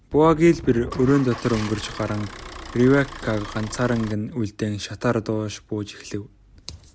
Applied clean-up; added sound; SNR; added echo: none; Idling / Engine starting / Motor vehicle (road) + Wind; 13 dB; none.